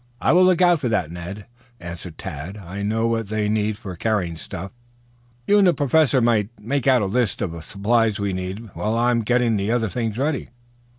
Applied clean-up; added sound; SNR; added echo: none; none; none; none.